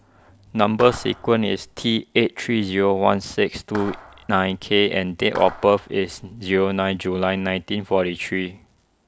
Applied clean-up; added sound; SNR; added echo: none; Clapping; 16 dB; none.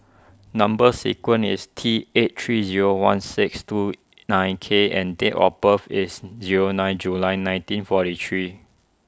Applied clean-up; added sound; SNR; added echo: none; none; none; none.